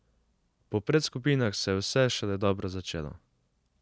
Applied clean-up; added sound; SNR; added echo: none; none; none; none.